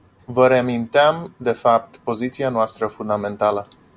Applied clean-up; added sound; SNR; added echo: none; none; none; none.